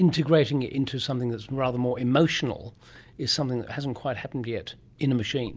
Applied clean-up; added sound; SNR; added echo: none; none; none; none.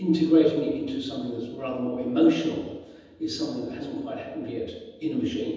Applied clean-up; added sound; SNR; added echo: none; none; none; reverberation time 1.1 s.